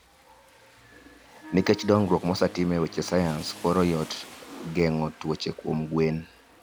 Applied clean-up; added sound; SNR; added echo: none; Rain + Wind instrument, woodwind instrument; 19 dB; none.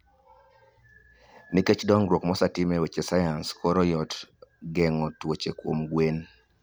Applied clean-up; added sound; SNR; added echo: none; none; none; none.